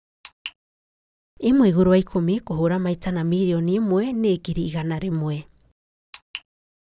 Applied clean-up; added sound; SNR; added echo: none; none; none; none.